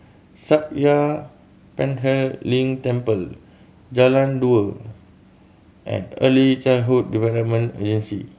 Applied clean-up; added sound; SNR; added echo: none; none; none; none.